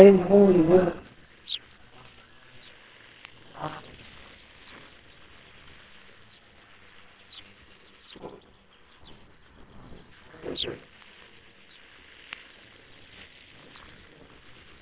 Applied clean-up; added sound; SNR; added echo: neural separator model SepFormer WHAMR!.